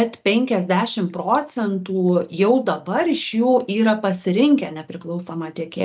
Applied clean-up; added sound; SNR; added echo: none; none; none; none.